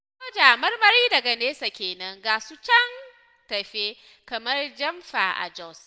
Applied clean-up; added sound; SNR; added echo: none; none; none; none.